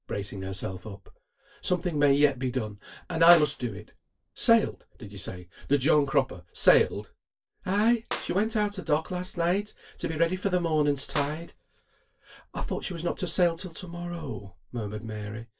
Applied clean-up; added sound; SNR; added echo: neural separator model SepFormer DNS4.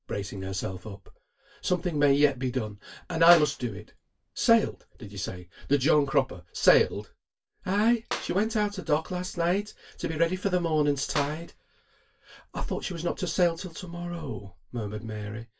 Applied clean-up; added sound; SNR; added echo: none; Clapping; 16 dB; reverberation time 0.1 s.